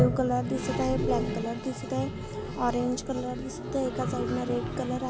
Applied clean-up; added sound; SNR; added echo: none; Toilet flush; 1 dB; none.